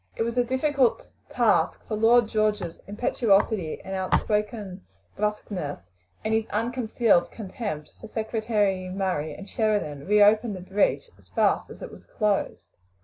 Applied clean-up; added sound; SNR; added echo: none; none; none; none.